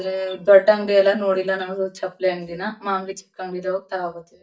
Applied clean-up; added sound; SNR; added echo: neural mask model DeepFilterNet 3.